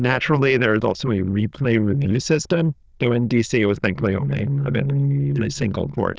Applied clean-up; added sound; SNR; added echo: neural diffusion model UNIVERSE++.